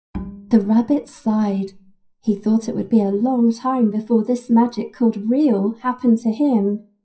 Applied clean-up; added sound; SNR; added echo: classical method WPE with log-MMSE.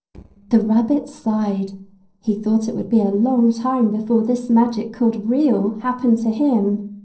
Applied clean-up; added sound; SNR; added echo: neural separator model SepFormer DNS4.